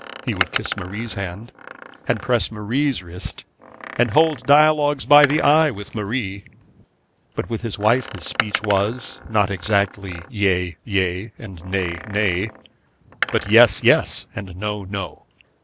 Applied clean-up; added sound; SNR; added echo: none; Door; 12 dB; none.